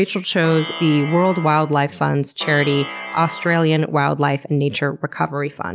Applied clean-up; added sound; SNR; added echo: none; Plucked string instrument; 12 dB; none.